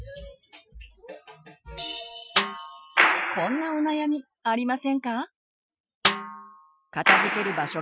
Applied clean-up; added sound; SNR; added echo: classical method Wiener filter.